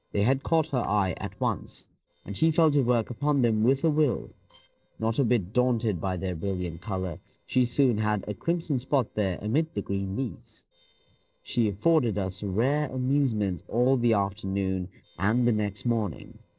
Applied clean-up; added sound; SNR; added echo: neural separator model SepFormer DNS4.